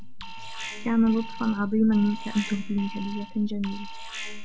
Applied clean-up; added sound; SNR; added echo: none; Alarm; 8 dB; none.